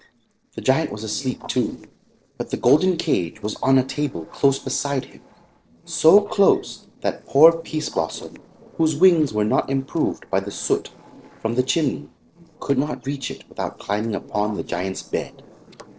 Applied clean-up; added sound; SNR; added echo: neural separator model SepFormer DNS4.